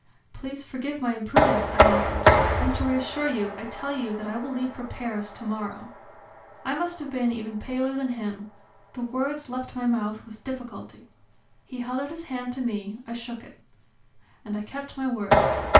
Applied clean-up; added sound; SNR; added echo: none; Knock; -2 dB; reverberation time 0.3 s.